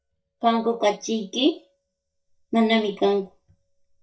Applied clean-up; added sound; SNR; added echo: neural mask model DeepFilterNet 3.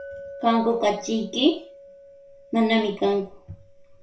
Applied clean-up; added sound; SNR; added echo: none; Chink, clink; 18 dB; reverberation time 0.3 s.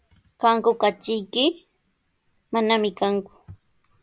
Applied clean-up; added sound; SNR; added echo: none; none; none; none.